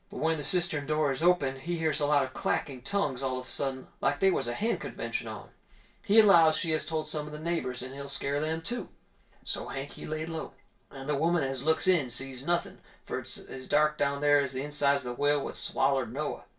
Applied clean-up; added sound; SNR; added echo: none; none; none; reverberation time 0.2 s.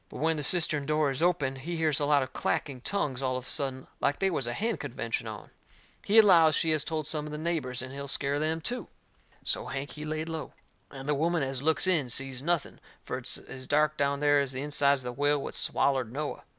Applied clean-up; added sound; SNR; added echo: none; none; none; none.